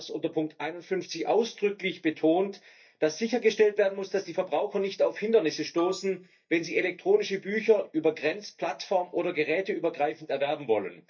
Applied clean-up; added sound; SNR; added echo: neural mask model DeepFilterNet 3.